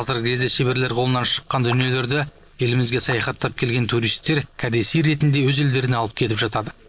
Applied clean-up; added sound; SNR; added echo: neural separator model SepFormer DNS4.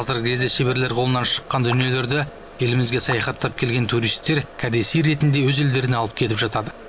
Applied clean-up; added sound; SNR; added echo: none; Raindrop; 16 dB; none.